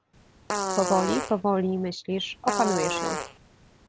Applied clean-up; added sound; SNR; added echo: none; Fart; 4 dB; none.